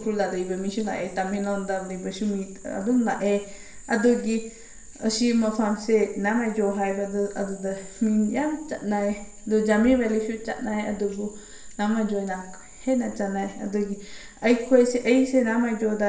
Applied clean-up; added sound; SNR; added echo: none; none; none; reverberation time 0.7 s.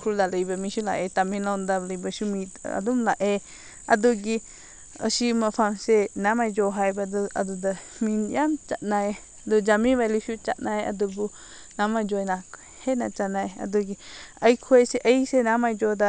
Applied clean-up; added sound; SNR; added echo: none; none; none; none.